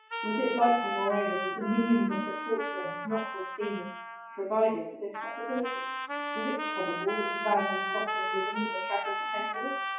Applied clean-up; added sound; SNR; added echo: classical method WPE with log-MMSE.